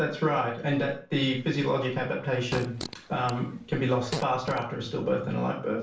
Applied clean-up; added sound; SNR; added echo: none; Fart; 11 dB; reverberation time 0.4 s.